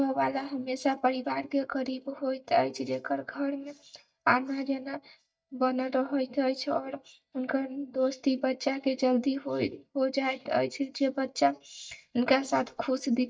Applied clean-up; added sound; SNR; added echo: neural mask model DeepFilterNet 3.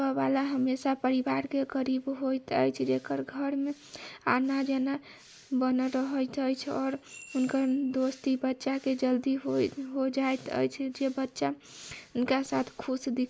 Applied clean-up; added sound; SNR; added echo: none; none; none; none.